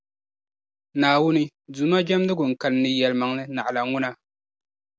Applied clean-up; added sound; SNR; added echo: none; none; none; none.